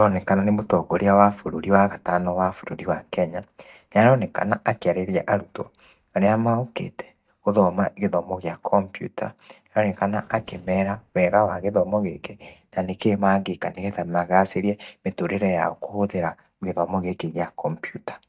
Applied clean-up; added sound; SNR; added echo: neural mask model DeepFilterNet 3.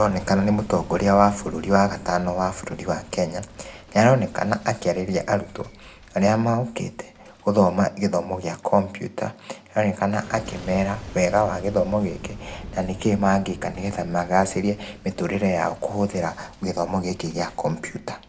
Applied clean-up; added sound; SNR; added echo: none; Boom; 18 dB; none.